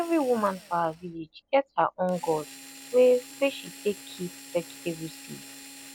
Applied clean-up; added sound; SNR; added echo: none; Drill; 18 dB; none.